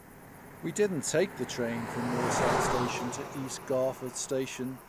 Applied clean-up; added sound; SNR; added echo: none; Cricket; 2 dB; none.